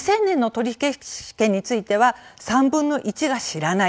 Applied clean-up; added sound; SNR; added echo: none; none; none; none.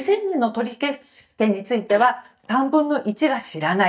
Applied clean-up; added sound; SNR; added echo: neural mask model DeepFilterNet 3.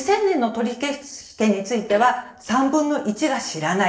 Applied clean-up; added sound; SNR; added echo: neural separator model SepFormer DNS4.